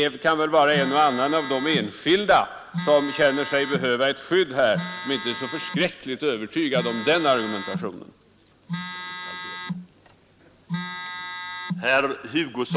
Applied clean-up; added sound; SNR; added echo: none; Telephone; 10 dB; none.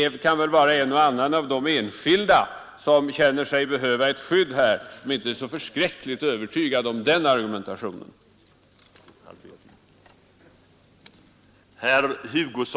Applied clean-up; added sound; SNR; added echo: none; none; none; none.